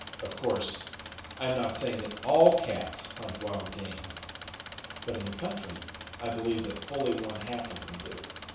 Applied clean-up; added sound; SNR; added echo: none; Engine; 10 dB; reverberation time 0.7 s.